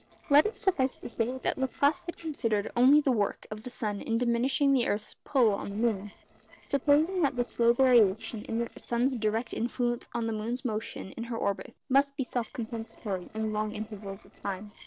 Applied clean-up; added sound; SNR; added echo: neural separator model SepFormer DNS4.